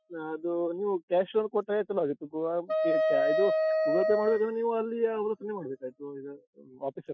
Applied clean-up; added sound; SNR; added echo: classical method Wiener filter.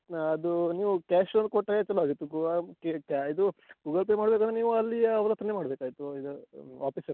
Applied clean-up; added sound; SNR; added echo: none; none; none; none.